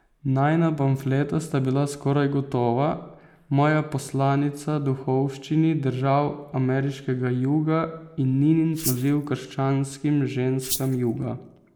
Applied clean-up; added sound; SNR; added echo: neural mask model Resemble Enhance denoiser.